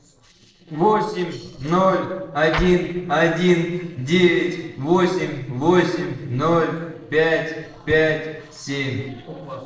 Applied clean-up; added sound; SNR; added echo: neural separator model SepFormer DNS4.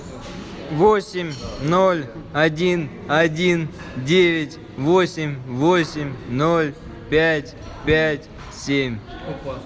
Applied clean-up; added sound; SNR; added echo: none; none; none; none.